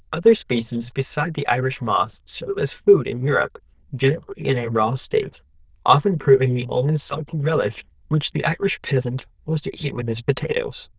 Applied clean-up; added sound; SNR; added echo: neural diffusion model UNIVERSE++.